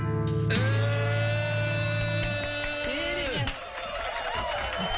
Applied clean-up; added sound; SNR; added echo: none; none; none; none.